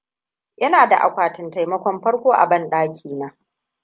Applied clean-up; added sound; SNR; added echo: none; none; none; none.